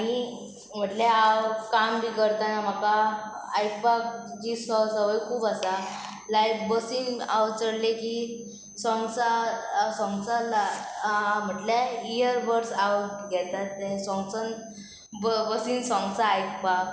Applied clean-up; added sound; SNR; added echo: none; none; none; none.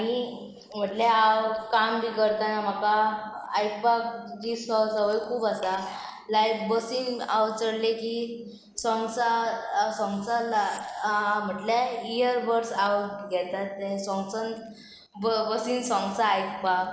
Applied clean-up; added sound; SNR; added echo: neural mask model Resemble Enhance denoiser.